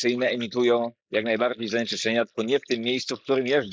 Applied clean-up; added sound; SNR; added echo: neural mask model Resemble Enhance denoiser.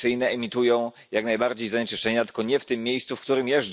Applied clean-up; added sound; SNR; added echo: none; none; none; none.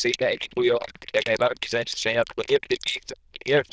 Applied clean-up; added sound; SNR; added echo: neural diffusion model UNIVERSE++.